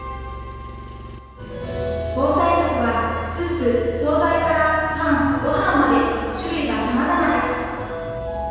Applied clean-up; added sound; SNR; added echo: none; Engine; 18 dB; reverberation time 1.9 s.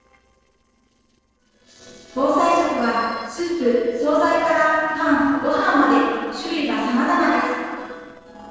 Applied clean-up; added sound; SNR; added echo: neural separator model SepFormer DNS4.